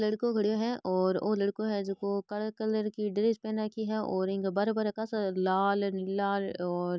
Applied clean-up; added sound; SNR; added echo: none; none; none; none.